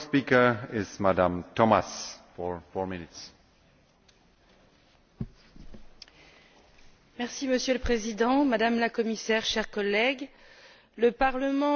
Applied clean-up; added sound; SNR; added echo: none; none; none; none.